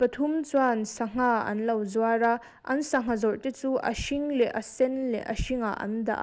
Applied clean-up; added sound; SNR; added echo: none; none; none; none.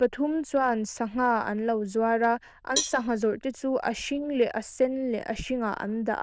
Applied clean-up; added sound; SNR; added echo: neural diffusion model UNIVERSE++.